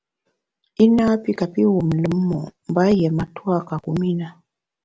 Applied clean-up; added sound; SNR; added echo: none; none; none; none.